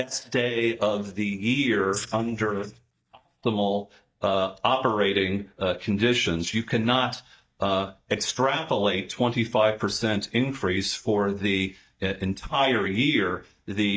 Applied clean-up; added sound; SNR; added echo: neural mask model DeepFilterNet 3.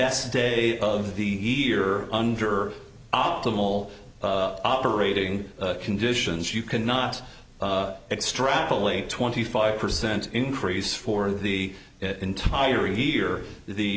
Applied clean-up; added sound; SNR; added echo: none; none; none; none.